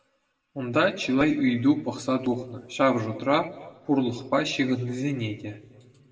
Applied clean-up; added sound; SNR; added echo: none; none; none; reverberation time 1.5 s.